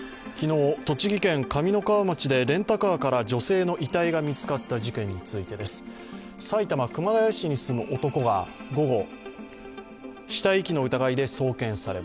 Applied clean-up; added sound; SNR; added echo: none; none; none; none.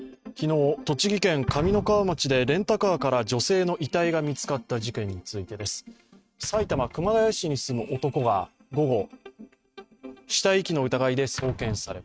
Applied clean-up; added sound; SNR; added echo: neural mask model RNNoise.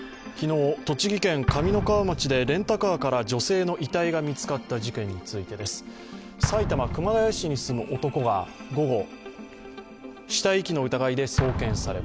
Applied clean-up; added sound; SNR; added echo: none; Explosion; 8 dB; none.